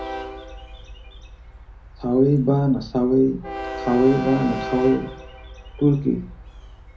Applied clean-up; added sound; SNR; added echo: none; Train; 11 dB; reverberation time 0.4 s.